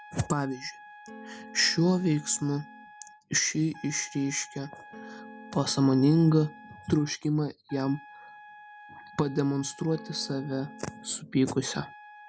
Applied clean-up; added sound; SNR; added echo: none; Trumpet + Electric guitar / Strum; 19 dB; none.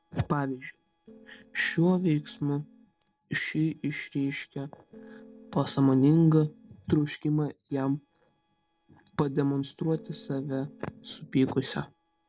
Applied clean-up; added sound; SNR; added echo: neural separator model SepFormer DNS4.